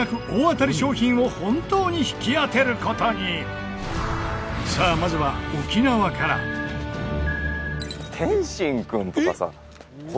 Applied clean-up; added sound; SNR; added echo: none; none; none; none.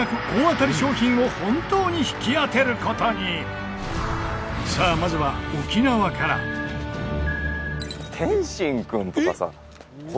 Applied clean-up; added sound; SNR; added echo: none; Gong; 14 dB; none.